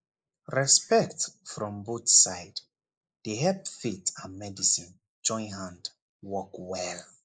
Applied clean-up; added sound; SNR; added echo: neural mask model Resemble Enhance denoiser.